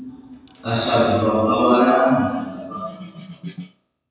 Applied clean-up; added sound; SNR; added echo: classical method WPE with log-MMSE.